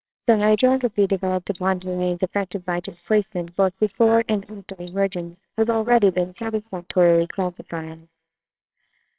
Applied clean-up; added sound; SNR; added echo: neural separator model SepFormer WHAMR!.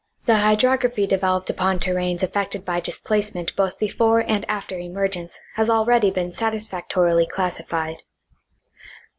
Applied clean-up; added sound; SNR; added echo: none; none; none; none.